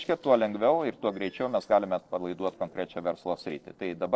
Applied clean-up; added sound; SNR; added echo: neural separator model SepFormer DNS4.